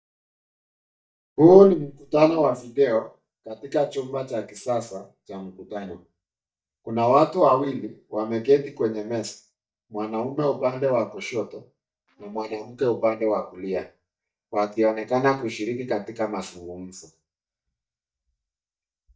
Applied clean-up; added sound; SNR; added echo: neural mask model DeepFilterNet 3.